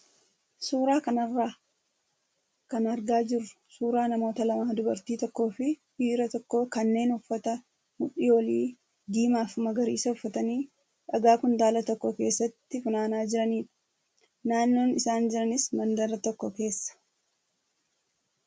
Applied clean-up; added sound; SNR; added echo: none; none; none; none.